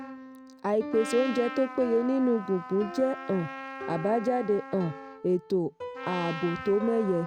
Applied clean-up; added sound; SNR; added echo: none; Trumpet + Piano; 11 dB; none.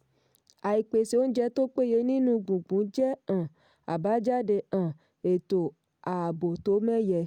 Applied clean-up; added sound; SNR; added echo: none; none; none; none.